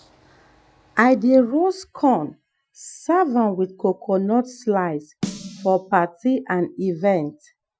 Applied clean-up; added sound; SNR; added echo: classical method Wiener filter.